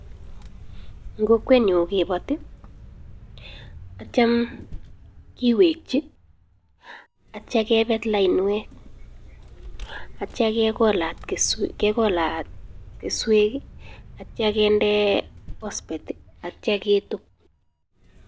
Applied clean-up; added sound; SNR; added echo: none; Vehicle; 16 dB; none.